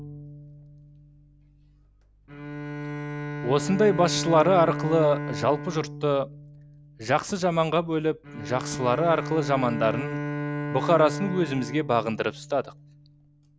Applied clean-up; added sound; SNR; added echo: none; Bowed string instrument; 8 dB; none.